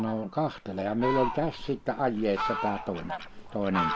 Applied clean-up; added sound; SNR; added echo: none; Fowl; 5 dB; none.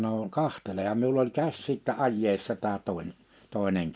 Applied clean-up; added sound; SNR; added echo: none; none; none; none.